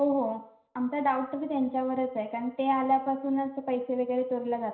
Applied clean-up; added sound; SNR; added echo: none; none; none; reverberation time 0.5 s.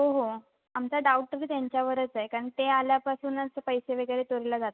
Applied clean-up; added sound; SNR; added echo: none; none; none; none.